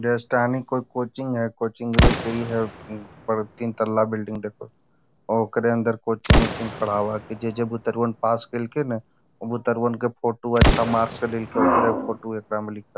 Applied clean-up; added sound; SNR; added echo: none; Explosion; 3 dB; none.